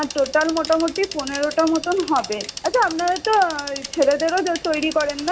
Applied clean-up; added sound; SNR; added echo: none; Bicycle; 13 dB; none.